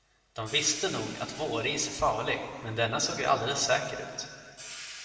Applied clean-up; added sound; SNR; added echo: none; Hi-hat; 17 dB; reverberation time 2.2 s.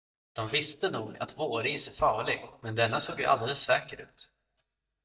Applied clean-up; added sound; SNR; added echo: neural mask model DeepFilterNet 3.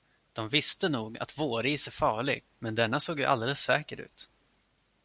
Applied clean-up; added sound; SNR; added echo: none; none; none; none.